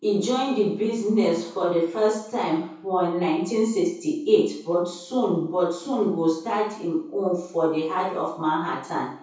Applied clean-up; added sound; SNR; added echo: none; none; none; reverberation time 0.6 s.